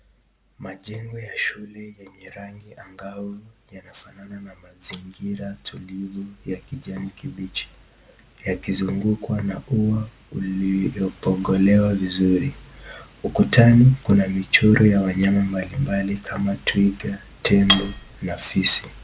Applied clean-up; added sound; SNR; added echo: none; Cutlery, silverware; 1 dB; none.